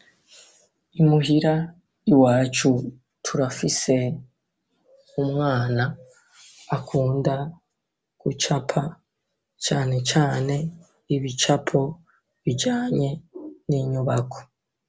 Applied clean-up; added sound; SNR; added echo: none; none; none; none.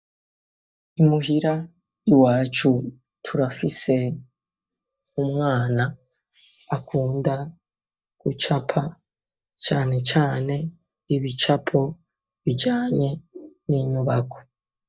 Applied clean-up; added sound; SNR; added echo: neural mask model DeepFilterNet 3.